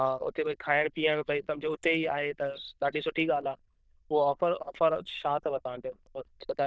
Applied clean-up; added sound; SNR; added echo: neural diffusion model UNIVERSE++.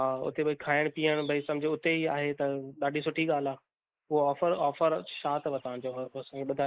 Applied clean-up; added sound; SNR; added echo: neural mask model Resemble Enhance denoiser.